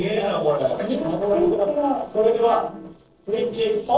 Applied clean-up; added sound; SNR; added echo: neural separator model SepFormer DNS4.